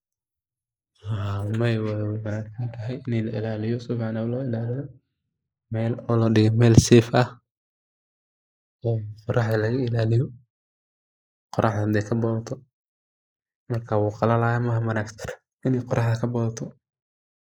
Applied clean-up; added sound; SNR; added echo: neural mask model Resemble Enhance denoiser.